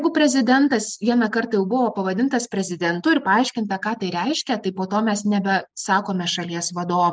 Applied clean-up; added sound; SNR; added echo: none; none; none; none.